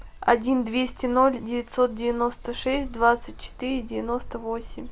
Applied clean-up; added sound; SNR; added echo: none; Bird; 15 dB; none.